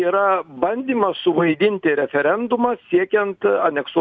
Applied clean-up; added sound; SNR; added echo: none; none; none; none.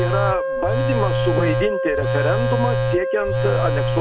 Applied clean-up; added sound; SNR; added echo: none; Telephone + Wind instrument, woodwind instrument; -4 dB; none.